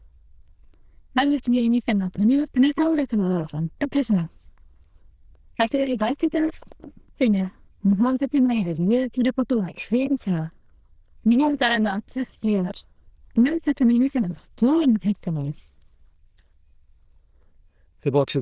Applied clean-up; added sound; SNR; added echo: neural diffusion model UNIVERSE++.